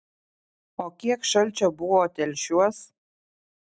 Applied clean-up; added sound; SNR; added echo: none; none; none; none.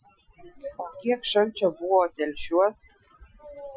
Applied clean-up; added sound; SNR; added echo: classical method Wiener filter.